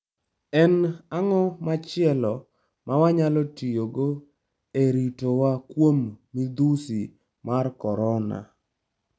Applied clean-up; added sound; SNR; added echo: none; none; none; none.